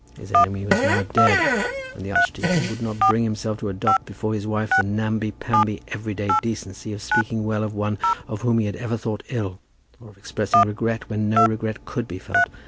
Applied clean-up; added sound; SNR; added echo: none; Telephone + Fart; -1 dB; none.